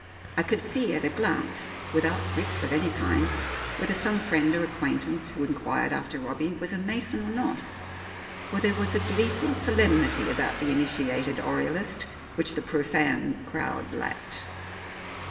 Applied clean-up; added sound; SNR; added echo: none; Car passing by / Engine; 7 dB; reverberation time 2.9 s.